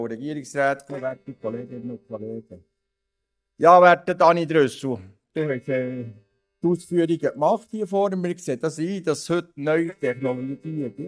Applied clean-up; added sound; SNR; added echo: neural mask model DeepFilterNet 3.